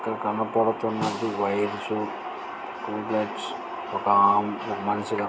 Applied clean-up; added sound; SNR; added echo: none; Siren + Snare drum; 14 dB; none.